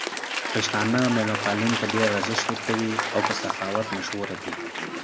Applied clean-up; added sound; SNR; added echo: none; Applause / Crowd; 2 dB; reverberation time 1.5 s.